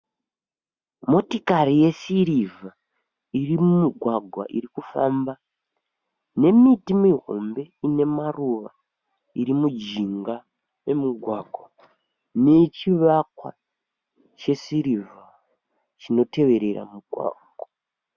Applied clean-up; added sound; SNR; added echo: none; none; none; none.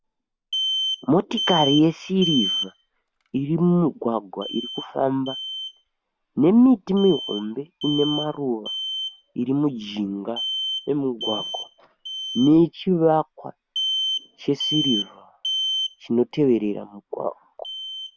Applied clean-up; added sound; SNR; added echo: none; Alarm; 7 dB; none.